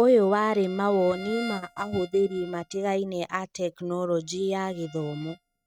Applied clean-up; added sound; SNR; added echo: neural mask model RNNoise.